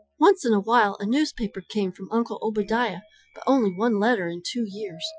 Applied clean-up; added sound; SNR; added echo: classical method Wiener filter.